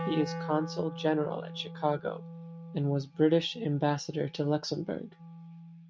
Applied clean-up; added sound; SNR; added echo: neural mask model RNNoise.